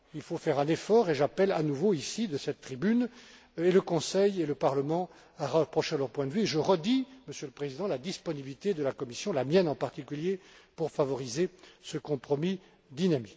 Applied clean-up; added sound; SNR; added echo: none; none; none; none.